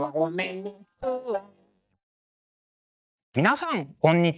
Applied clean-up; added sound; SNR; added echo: neural mask model DeepFilterNet 3.